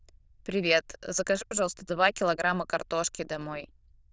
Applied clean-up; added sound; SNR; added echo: neural diffusion model UNIVERSE++.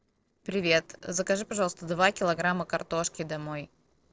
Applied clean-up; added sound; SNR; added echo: neural separator model SepFormer DNS4.